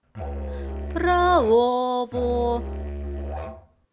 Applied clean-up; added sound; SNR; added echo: none; Musical instrument; 8 dB; none.